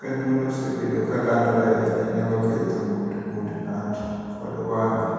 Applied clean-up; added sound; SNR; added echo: none; none; none; reverberation time 2.1 s.